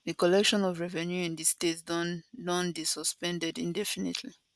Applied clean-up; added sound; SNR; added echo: none; none; none; none.